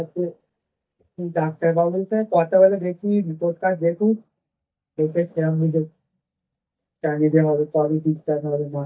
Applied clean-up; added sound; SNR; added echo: neural mask model DeepFilterNet 3.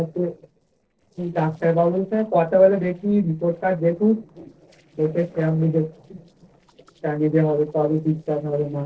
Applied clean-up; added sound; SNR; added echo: neural separator model SepFormer DNS4.